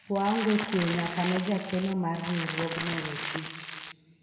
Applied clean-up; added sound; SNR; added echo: none; Crackle; 7 dB; reverberation time 2.1 s.